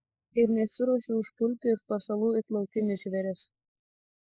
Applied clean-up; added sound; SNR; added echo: neural mask model Resemble Enhance denoiser.